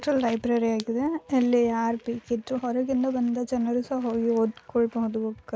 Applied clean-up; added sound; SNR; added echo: none; none; none; none.